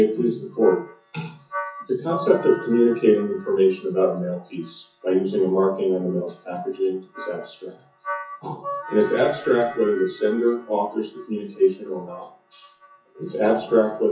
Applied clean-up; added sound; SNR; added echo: classical method WPE with log-MMSE.